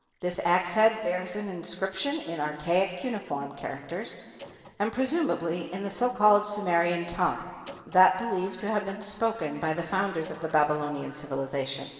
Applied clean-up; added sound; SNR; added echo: neural separator model SepFormer DNS4.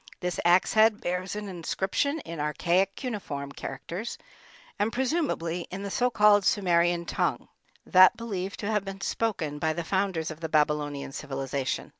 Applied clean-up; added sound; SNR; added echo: none; none; none; none.